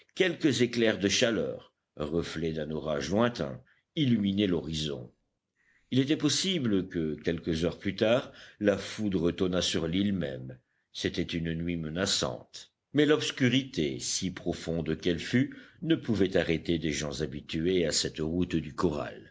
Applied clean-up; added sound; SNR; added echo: neural mask model Resemble Enhance denoiser.